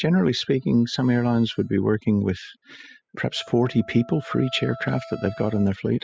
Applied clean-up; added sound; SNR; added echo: classical method spectral subtraction.